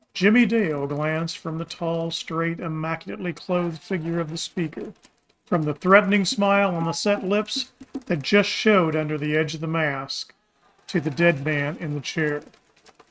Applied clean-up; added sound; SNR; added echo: neural mask model RNNoise.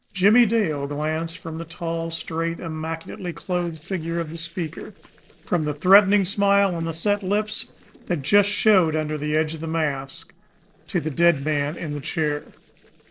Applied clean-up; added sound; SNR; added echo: neural separator model SepFormer DNS4.